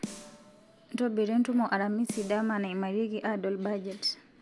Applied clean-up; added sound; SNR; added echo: none; Snare drum; 17 dB; none.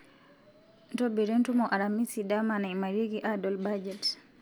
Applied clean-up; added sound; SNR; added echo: none; none; none; none.